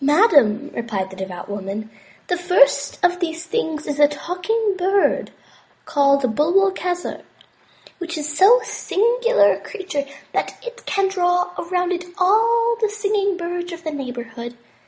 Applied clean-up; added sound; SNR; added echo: none; none; none; none.